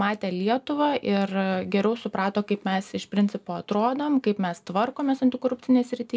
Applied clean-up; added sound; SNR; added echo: none; none; none; none.